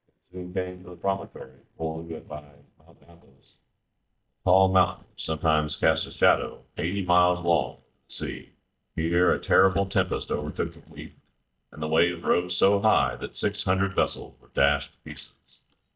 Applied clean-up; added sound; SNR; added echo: neural mask model DeepFilterNet 3.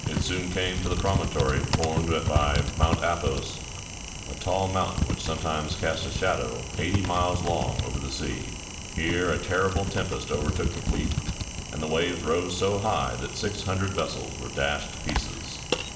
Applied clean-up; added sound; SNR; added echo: none; Typing; 2 dB; reverberation time 2.0 s.